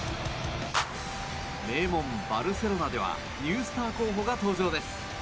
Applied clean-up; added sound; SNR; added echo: none; Bus; 11 dB; none.